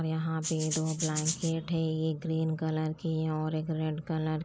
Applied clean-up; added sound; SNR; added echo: none; Rattle (instrument); 5 dB; none.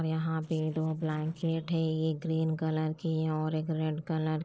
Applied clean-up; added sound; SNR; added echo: neural separator model SepFormer DNS4.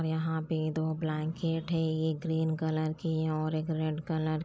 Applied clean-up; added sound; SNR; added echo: none; none; none; none.